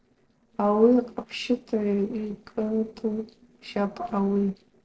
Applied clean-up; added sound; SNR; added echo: neural separator model SepFormer DNS4.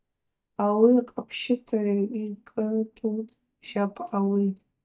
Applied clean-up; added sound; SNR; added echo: neural mask model DeepFilterNet 3.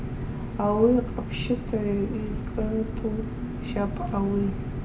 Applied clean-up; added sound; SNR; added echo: none; Engine; 4 dB; reverberation time 0.7 s.